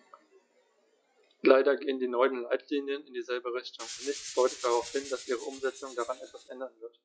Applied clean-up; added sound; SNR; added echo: classical method log-MMSE.